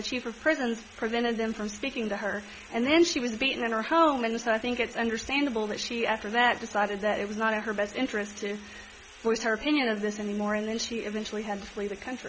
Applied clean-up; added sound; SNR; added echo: none; none; none; none.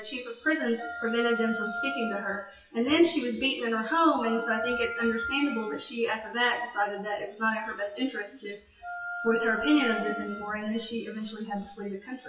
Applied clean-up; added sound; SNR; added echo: classical method WPE with log-MMSE.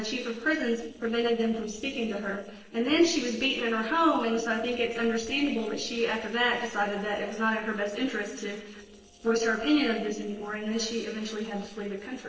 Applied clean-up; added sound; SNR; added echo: neural separator model SepFormer DNS4.